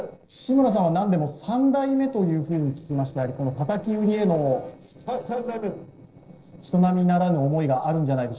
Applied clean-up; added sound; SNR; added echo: neural separator model SepFormer DNS4.